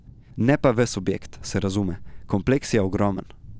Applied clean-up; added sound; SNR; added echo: none; Thunder; 15 dB; none.